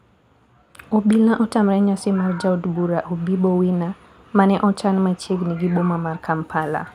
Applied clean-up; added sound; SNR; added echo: none; none; none; none.